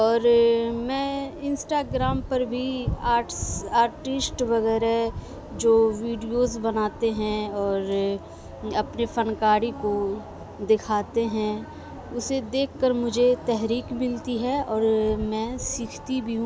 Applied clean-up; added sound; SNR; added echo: none; none; none; none.